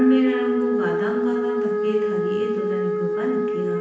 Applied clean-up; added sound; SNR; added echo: none; Wind instrument, woodwind instrument; -1 dB; reverberation time 0.9 s.